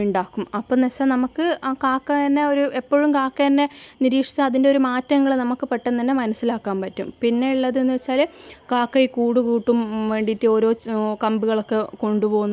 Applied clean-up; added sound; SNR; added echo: none; none; none; none.